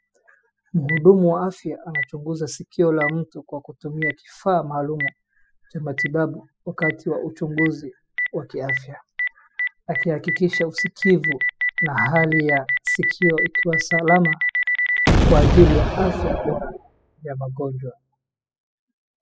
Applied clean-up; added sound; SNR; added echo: classical method spectral subtraction.